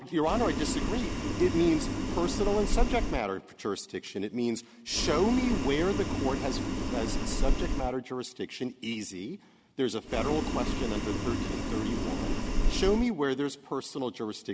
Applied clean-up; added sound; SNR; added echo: none; Boiling; -2 dB; none.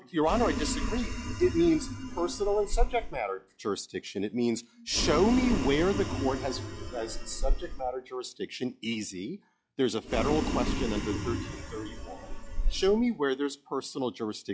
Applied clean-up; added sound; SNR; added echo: classical method log-MMSE.